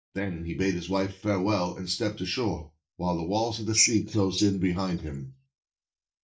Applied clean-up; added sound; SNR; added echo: neural mask model DeepFilterNet 3.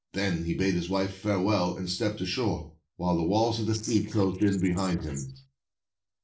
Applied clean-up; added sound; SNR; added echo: neural separator model SepFormer DNS4.